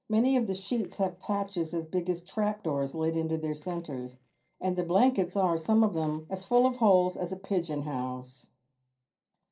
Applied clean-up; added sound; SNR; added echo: neural separator model SepFormer DNS4.